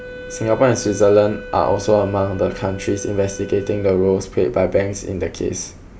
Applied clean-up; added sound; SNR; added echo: none; Wind instrument, woodwind instrument; 17 dB; none.